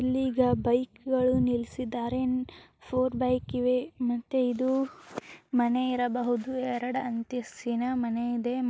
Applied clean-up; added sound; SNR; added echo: none; none; none; none.